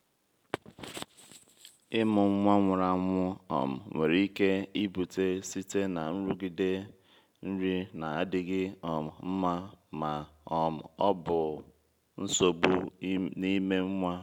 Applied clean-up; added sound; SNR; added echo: none; none; none; none.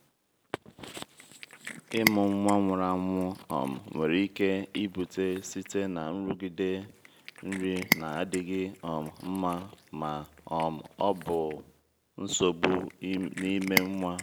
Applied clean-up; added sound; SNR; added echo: none; Cat; 8 dB; none.